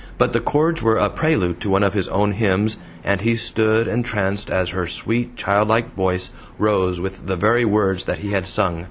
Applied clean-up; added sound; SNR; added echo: none; none; none; none.